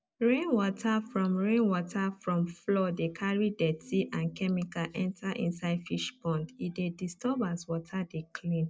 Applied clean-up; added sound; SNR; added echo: none; none; none; none.